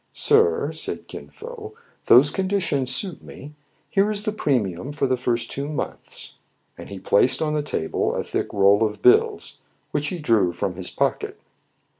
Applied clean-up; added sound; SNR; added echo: none; none; none; none.